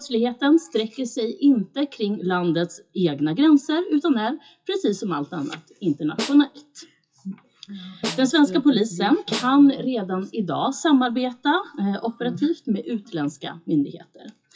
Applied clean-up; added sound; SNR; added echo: classical method WPE with log-MMSE.